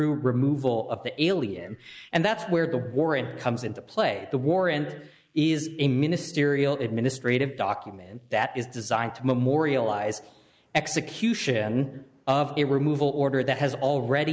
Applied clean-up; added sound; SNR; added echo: neural mask model Resemble Enhance denoiser.